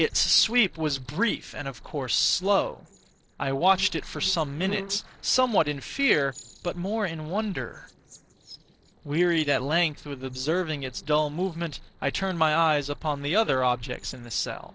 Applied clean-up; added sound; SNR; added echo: neural separator model SepFormer DNS4.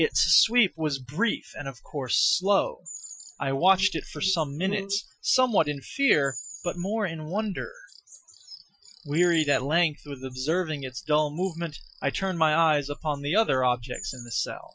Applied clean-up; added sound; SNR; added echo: classical method Wiener filter.